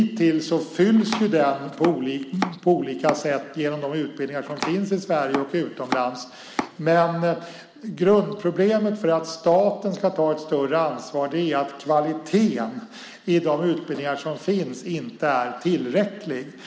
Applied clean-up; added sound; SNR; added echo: none; Domestic sounds, home sounds; 10 dB; none.